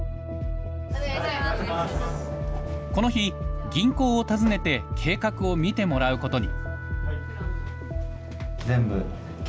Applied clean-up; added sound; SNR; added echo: none; none; none; none.